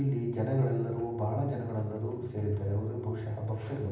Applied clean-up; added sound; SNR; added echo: none; none; none; reverberation time 0.8 s.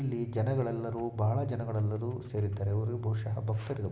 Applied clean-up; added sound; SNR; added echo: none; none; none; none.